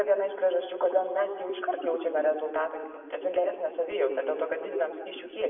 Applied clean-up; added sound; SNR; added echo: none; none; none; reverberation time 1.5 s.